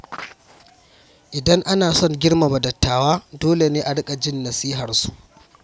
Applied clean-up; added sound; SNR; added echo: none; none; none; none.